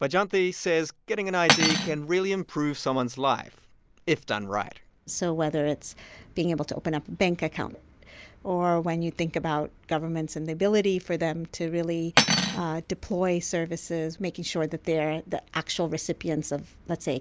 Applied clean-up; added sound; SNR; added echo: none; Cutlery, silverware; 0 dB; none.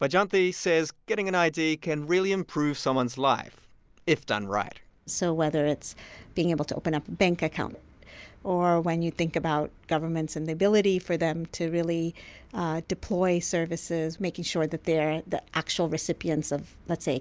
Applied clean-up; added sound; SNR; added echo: none; none; none; none.